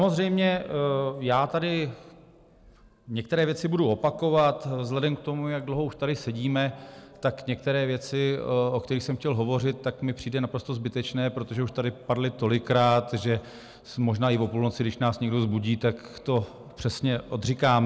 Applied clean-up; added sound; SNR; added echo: none; none; none; none.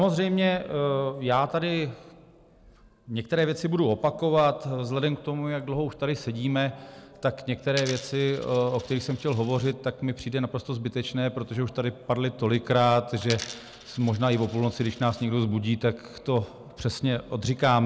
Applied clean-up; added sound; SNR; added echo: none; Coin (dropping); 16 dB; none.